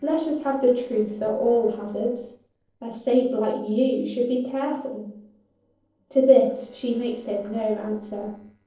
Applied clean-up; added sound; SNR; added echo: neural separator model SepFormer DNS4.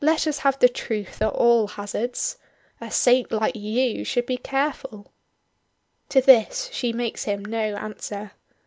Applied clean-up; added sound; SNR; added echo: none; none; none; none.